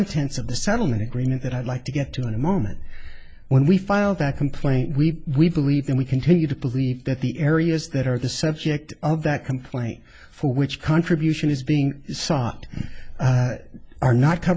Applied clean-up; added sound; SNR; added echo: none; none; none; none.